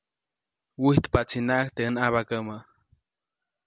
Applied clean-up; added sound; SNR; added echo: none; none; none; none.